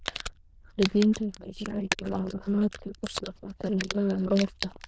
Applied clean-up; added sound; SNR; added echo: neural diffusion model UNIVERSE++.